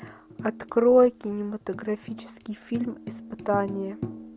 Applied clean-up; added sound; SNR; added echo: none; Tambourine; 14 dB; none.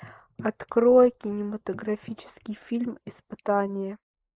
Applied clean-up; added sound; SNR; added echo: neural mask model Resemble Enhance denoiser.